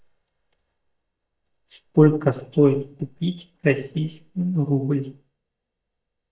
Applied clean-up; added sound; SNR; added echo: neural mask model DeepFilterNet 3.